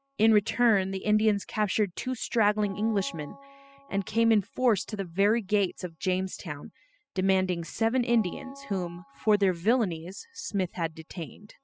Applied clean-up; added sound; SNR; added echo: classical method spectral subtraction.